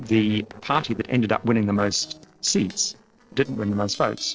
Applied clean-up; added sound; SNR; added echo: neural separator model SepFormer DNS4.